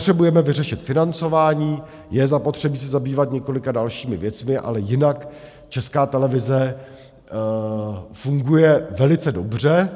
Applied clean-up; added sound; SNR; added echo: none; none; none; none.